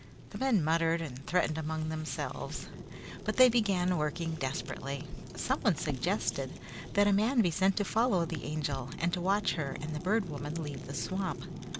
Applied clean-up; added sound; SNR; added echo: none; Fire; 12 dB; none.